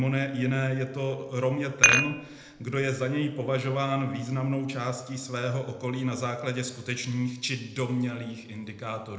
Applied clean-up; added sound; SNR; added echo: none; Dishes, pots, and pans; -4 dB; reverberation time 0.7 s.